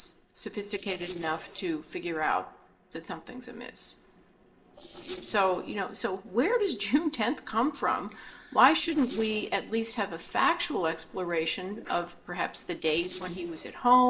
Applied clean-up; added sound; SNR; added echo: neural separator model SepFormer DNS4.